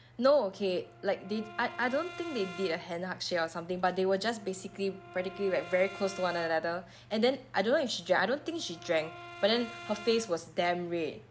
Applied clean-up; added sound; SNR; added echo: none; Brass instrument; 18 dB; none.